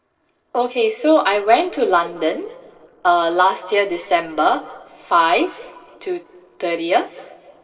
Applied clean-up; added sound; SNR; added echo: neural separator model SepFormer DNS4.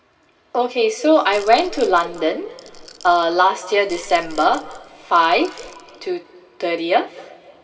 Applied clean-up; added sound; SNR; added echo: none; Rattle / Rattle (instrument); 19 dB; reverberation time 2.6 s.